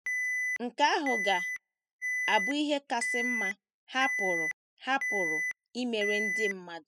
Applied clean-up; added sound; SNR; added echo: classical method spectral subtraction.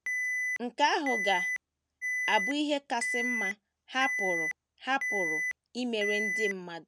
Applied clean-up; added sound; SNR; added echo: none; Alarm; 1 dB; none.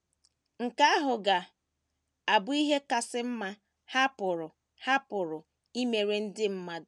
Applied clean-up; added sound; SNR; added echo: none; none; none; none.